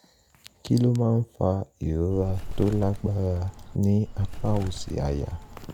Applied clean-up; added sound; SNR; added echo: none; Bird; 8 dB; none.